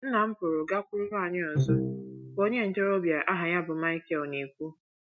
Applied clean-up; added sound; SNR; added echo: neural mask model RNNoise.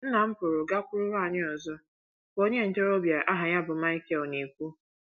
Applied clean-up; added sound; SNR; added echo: none; none; none; none.